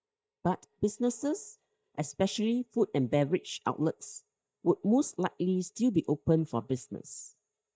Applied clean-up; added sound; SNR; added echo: neural mask model DeepFilterNet 3.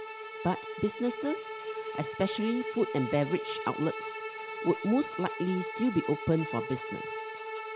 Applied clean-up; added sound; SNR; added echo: none; Bowed string instrument; 6 dB; none.